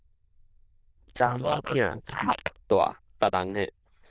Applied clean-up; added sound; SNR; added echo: neural diffusion model UNIVERSE++.